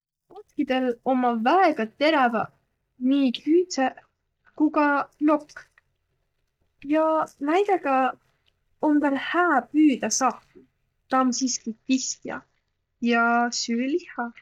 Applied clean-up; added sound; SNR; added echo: neural mask model DeepFilterNet 3.